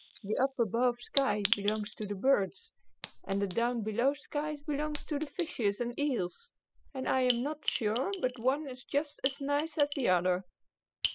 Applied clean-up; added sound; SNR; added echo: classical method spectral subtraction.